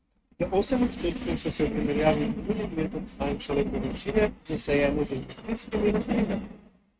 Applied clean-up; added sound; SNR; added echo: neural mask model RNNoise.